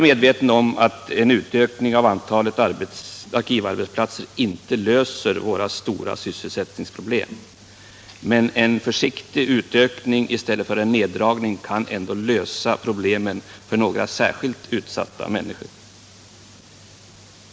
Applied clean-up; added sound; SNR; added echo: none; none; none; none.